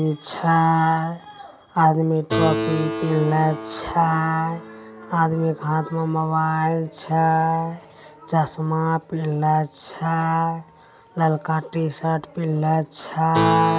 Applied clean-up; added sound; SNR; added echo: none; Keyboard (musical); 10 dB; none.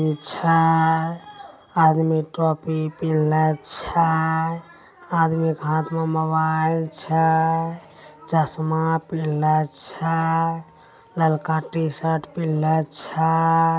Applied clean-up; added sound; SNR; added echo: none; none; none; none.